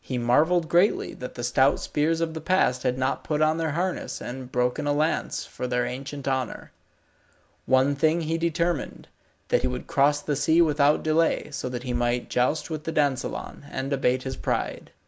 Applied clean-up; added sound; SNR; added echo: none; none; none; none.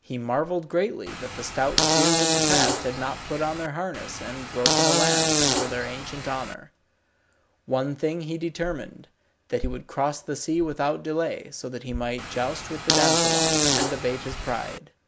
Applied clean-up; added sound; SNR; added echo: none; Fart; -4 dB; none.